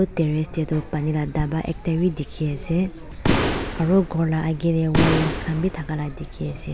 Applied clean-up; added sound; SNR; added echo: none; Boom; 1 dB; none.